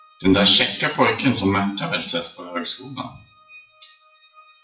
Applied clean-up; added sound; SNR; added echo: classical method WPE with log-MMSE.